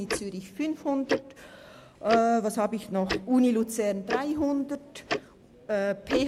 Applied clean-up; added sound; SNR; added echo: none; Tick-tock; 9 dB; none.